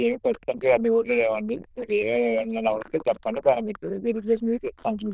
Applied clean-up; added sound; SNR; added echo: neural diffusion model UNIVERSE++.